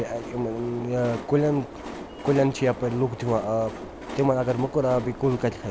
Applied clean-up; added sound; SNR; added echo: none; Train; 12 dB; none.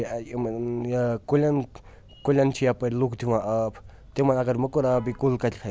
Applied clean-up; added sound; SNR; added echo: none; none; none; none.